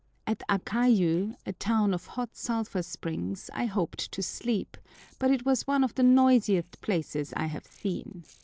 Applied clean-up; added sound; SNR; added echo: neural separator model SepFormer DNS4.